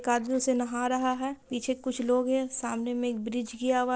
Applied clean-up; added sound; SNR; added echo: neural separator model SepFormer DNS4.